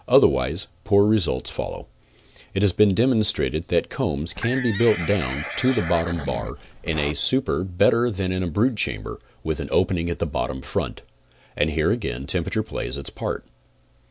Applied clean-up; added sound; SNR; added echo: none; Livestock, farm animals, working animals; 9 dB; none.